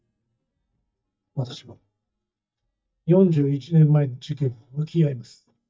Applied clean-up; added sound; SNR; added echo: neural mask model DeepFilterNet 3.